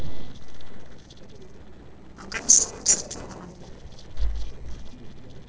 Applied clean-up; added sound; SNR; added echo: neural separator model SepFormer DNS4.